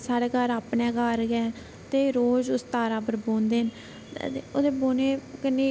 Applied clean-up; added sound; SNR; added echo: none; none; none; none.